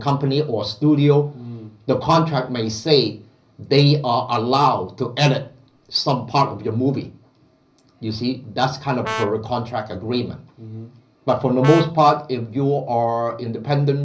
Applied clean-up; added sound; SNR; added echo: none; Brass instrument; 11 dB; reverberation time 0.5 s.